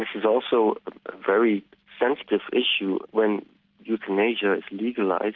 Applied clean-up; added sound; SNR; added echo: none; none; none; none.